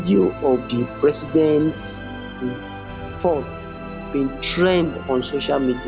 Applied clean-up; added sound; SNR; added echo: none; Musical instrument; 11 dB; none.